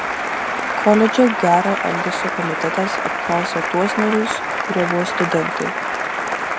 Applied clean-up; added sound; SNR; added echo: none; Applause; 2 dB; none.